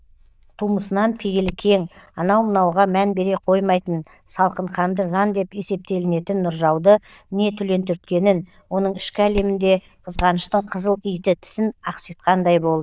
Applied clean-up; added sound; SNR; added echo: neural diffusion model UNIVERSE++.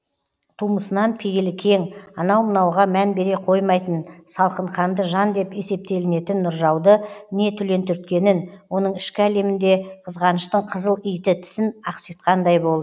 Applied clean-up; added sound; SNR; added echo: none; none; none; none.